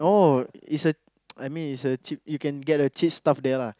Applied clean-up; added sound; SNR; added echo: none; none; none; none.